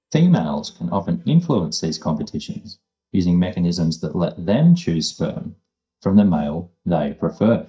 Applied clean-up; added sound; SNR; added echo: neural mask model DeepFilterNet 3.